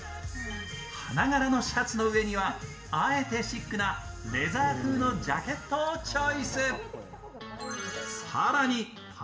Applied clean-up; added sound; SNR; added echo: none; Engine; 16 dB; reverberation time 1.2 s.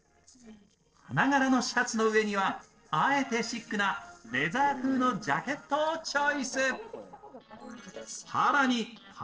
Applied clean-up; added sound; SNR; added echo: neural separator model SepFormer DNS4.